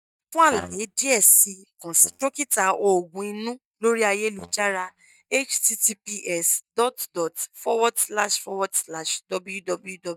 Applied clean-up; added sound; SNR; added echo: neural mask model DeepFilterNet 3.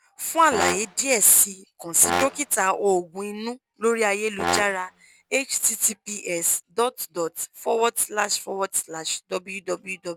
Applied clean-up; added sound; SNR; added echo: none; Brass instrument; 6 dB; none.